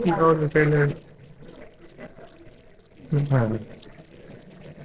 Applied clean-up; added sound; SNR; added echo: neural separator model SepFormer DNS4.